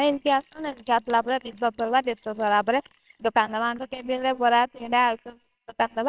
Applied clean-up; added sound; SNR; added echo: neural separator model SepFormer WHAMR!.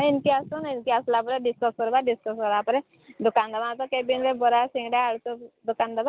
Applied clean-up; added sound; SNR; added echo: none; none; none; none.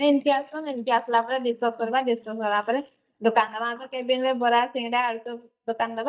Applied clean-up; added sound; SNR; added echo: neural mask model DeepFilterNet 3.